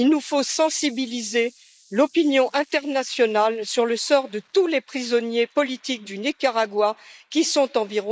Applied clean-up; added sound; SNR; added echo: neural mask model Resemble Enhance denoiser.